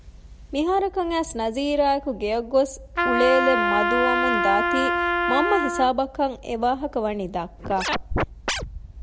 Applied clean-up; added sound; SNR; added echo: none; Trumpet + Scratching (performance technique); -1 dB; none.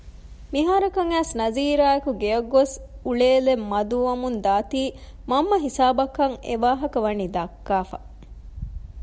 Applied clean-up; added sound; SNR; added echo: none; none; none; none.